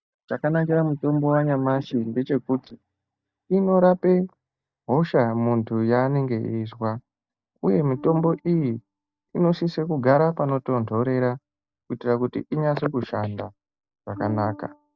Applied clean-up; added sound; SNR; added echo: neural mask model DeepFilterNet 3.